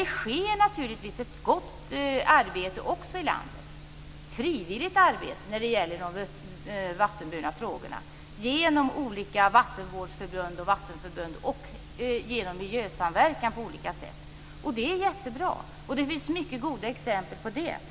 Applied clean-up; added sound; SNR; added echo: none; none; none; none.